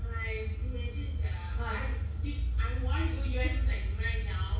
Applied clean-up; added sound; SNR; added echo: none; none; none; reverberation time 0.6 s.